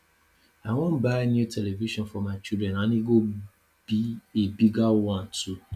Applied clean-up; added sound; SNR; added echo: none; none; none; none.